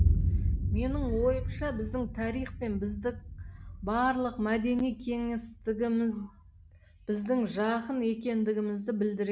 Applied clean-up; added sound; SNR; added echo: none; Boom; 3 dB; none.